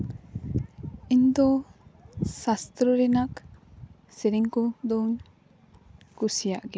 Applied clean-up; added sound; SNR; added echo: none; none; none; none.